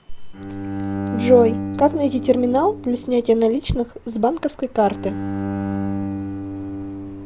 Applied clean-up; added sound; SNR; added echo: none; Bowed string instrument; 7 dB; none.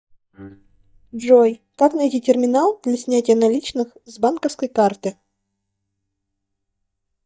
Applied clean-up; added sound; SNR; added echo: neural mask model DeepFilterNet 3.